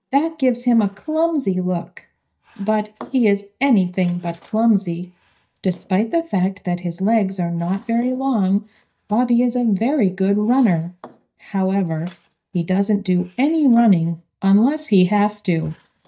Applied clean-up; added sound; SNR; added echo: neural mask model DeepFilterNet 3.